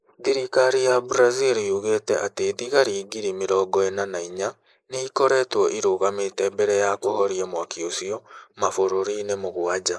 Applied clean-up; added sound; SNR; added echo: neural mask model Resemble Enhance denoiser.